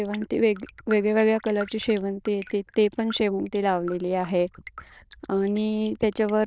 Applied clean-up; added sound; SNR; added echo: neural diffusion model UNIVERSE++.